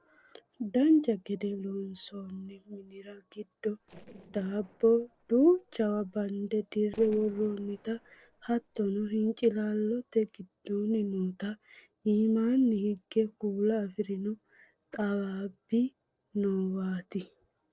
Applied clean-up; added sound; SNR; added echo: neural separator model SepFormer DNS4.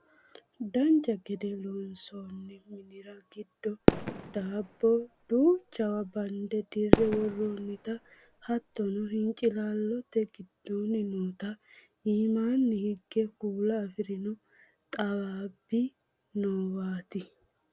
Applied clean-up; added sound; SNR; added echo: none; Fireworks; 0 dB; none.